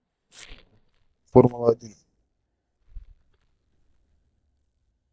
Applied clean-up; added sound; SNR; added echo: neural mask model DeepFilterNet 3.